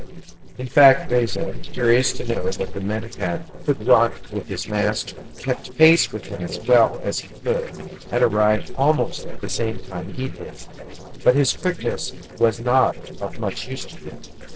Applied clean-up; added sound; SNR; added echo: neural separator model SepFormer DNS4.